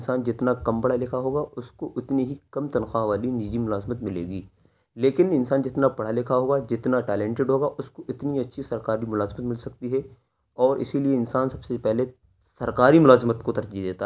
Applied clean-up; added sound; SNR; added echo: none; none; none; none.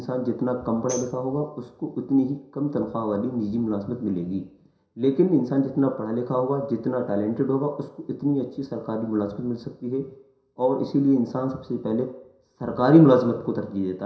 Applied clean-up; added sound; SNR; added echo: none; Tambourine; 18 dB; reverberation time 0.7 s.